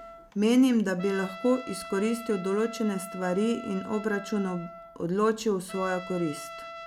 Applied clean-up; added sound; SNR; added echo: none; Trumpet; 15 dB; none.